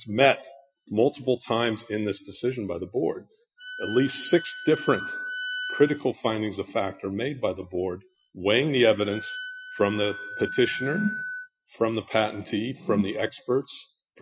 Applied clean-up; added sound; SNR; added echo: classical method Wiener filter.